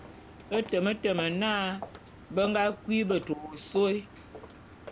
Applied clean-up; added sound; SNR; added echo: none; Walk, footsteps; 14 dB; none.